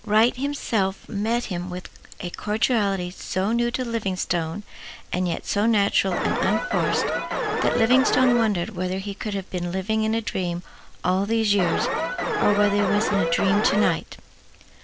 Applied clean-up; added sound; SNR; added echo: none; Alarm; 1 dB; none.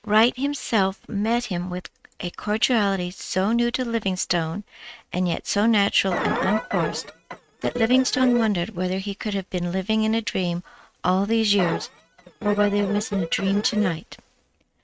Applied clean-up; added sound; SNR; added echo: neural mask model RNNoise.